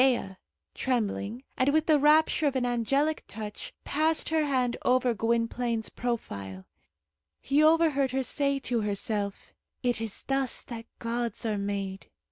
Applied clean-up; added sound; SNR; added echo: none; none; none; none.